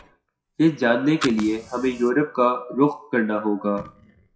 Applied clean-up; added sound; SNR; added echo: classical method WPE with log-MMSE.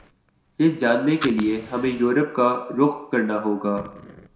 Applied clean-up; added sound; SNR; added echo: none; Fire; 18 dB; reverberation time 0.6 s.